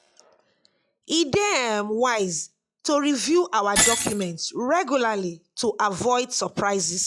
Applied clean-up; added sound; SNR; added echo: classical method log-MMSE.